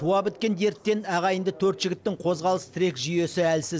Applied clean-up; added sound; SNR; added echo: none; none; none; none.